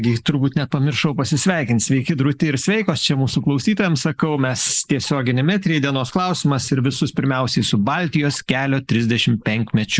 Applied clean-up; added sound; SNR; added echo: neural mask model Resemble Enhance denoiser.